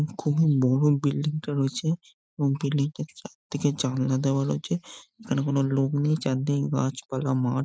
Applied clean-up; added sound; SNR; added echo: none; none; none; none.